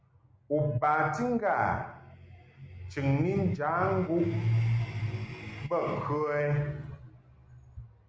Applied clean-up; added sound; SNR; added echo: none; none; none; none.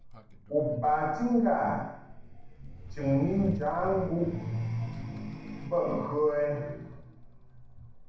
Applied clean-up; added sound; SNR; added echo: none; Sliding door; 16 dB; reverberation time 0.6 s.